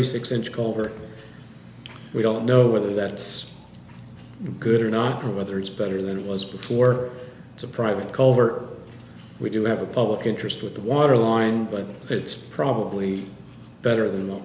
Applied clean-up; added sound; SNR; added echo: none; none; none; none.